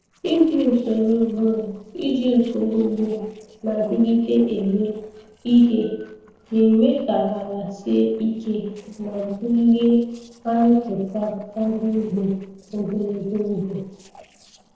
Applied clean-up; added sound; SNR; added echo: neural separator model SepFormer DNS4.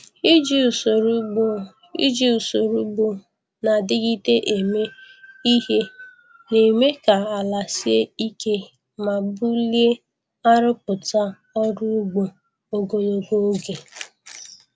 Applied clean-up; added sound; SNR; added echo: none; none; none; none.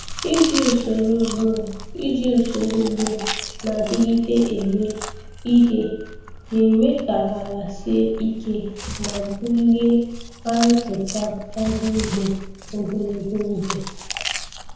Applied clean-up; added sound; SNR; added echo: none; Chewing, mastication; 11 dB; reverberation time 0.9 s.